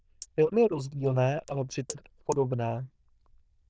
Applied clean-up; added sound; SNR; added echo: neural diffusion model UNIVERSE++.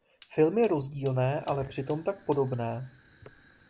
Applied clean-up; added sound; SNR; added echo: none; Fire; 17 dB; none.